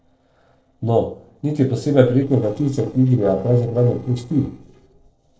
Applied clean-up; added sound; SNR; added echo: neural separator model SepFormer DNS4.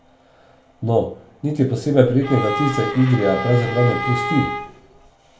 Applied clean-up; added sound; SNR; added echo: none; Bowed string instrument; 6 dB; reverberation time 0.3 s.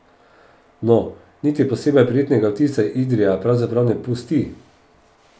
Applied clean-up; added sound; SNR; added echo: none; none; none; none.